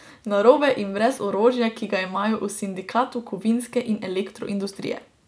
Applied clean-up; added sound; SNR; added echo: none; none; none; none.